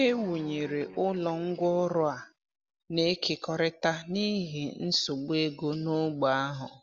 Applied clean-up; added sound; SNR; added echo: none; Guitar; 19 dB; none.